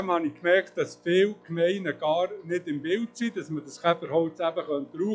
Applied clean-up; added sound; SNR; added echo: classical method log-MMSE.